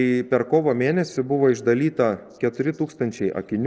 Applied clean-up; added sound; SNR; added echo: neural separator model SepFormer DNS4.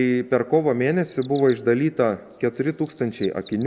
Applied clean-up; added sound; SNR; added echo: none; Bird vocalization, bird call, bird song; 14 dB; none.